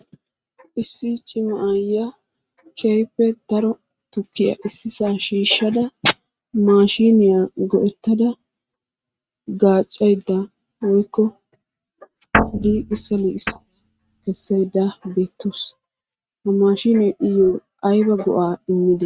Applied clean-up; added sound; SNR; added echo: neural mask model RNNoise.